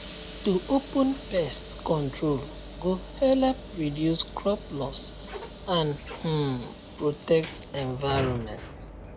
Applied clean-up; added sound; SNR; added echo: none; Sliding door / Hiss; 9 dB; none.